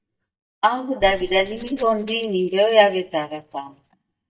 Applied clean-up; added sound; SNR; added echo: neural mask model DeepFilterNet 3.